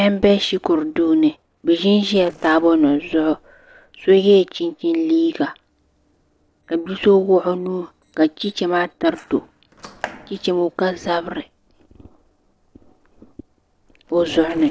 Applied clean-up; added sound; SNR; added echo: neural separator model SepFormer DNS4.